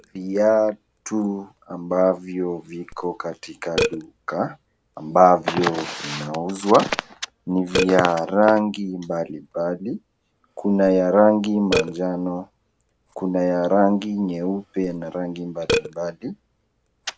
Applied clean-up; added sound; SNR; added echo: none; Burping, eructation; 11 dB; none.